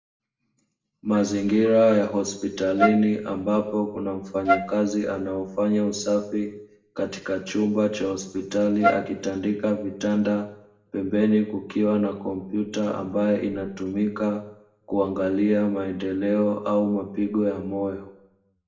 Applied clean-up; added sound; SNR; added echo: none; Wind instrument, woodwind instrument; 1 dB; reverberation time 0.6 s.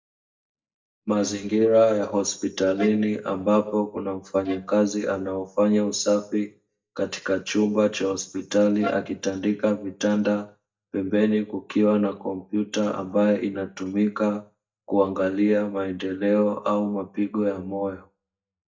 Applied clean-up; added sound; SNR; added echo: neural mask model DeepFilterNet 3.